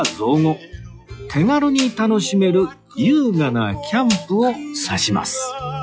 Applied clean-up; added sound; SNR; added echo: classical method log-MMSE.